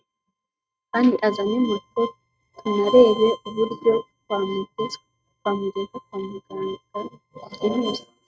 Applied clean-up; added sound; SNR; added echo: neural mask model RNNoise.